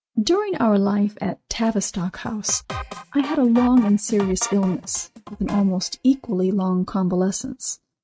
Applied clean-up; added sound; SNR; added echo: neural mask model RNNoise.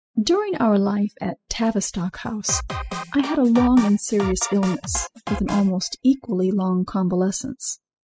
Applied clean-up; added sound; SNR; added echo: classical method spectral subtraction.